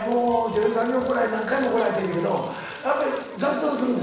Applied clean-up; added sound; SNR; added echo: none; Crackle; 16 dB; reverberation time 0.9 s.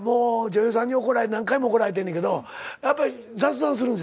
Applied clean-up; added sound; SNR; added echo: none; none; none; none.